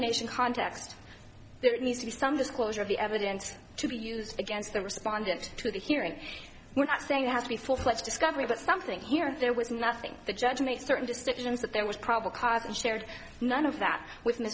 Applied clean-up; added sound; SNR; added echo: none; none; none; none.